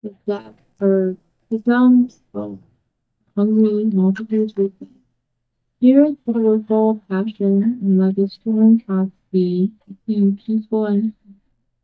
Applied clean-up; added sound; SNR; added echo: neural mask model DeepFilterNet 3.